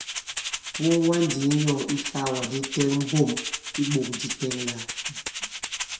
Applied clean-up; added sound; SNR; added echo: none; Rattle (instrument); 6 dB; reverberation time 0.6 s.